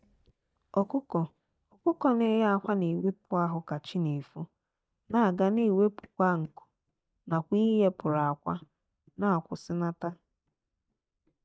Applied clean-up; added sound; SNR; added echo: neural mask model DeepFilterNet 3.